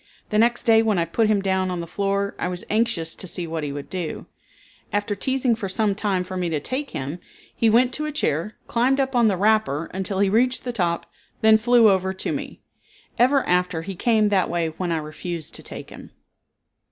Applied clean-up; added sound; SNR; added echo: none; none; none; none.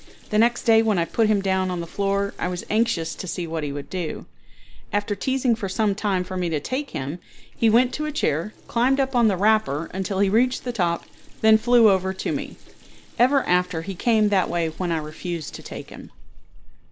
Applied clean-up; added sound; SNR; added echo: none; Sink (filling or washing) / Water tap, faucet; 15 dB; none.